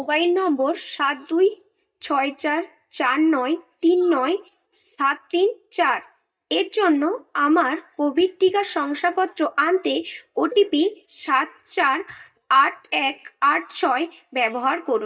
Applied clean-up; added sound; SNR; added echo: neural mask model DeepFilterNet 3.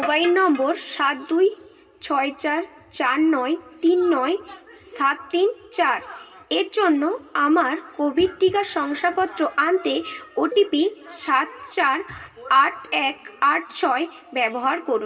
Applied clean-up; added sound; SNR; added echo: none; Cowbell; 20 dB; reverberation time 2.7 s.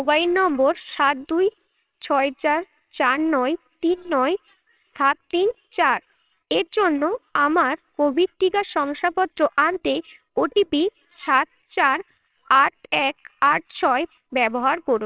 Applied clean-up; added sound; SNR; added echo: neural separator model SepFormer WHAMR!.